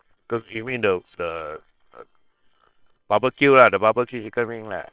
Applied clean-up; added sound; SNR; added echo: neural separator model SepFormer WHAM!.